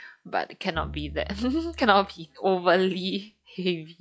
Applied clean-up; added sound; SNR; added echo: classical method log-MMSE.